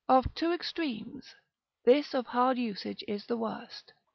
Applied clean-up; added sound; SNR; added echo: none; none; none; none.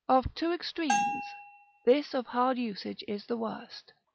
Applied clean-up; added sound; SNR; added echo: none; Bell; 4 dB; none.